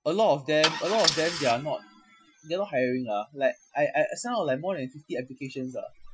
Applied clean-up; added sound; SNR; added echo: classical method Wiener filter.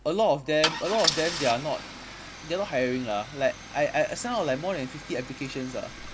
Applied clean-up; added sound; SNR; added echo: none; Idling / Engine starting / Car; 7 dB; none.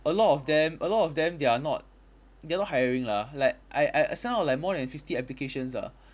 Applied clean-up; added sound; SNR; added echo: none; none; none; none.